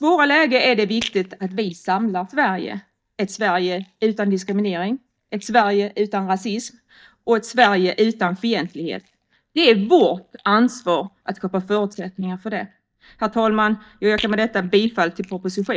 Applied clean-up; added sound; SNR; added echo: neural mask model DeepFilterNet 3.